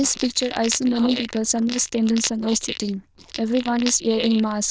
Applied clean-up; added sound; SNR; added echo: neural diffusion model UNIVERSE++.